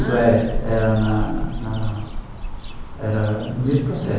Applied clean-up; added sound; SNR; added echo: none; Cricket / Bird; 6 dB; reverberation time 1.0 s.